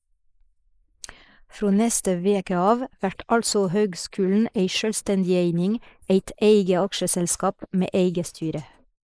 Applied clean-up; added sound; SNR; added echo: neural mask model Resemble Enhance denoiser.